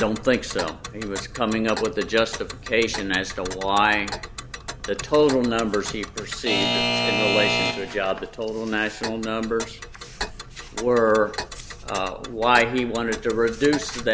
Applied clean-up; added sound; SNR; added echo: none; Alarm / Clock; 7 dB; none.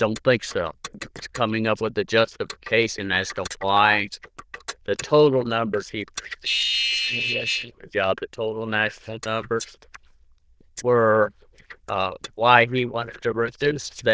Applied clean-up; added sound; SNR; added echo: neural diffusion model UNIVERSE++.